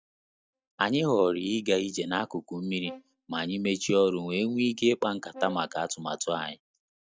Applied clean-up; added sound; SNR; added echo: neural mask model DeepFilterNet 3.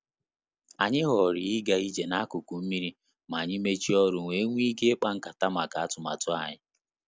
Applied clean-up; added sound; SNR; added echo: none; none; none; none.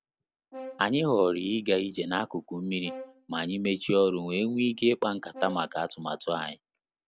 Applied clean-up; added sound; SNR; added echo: none; Brass instrument; 18 dB; none.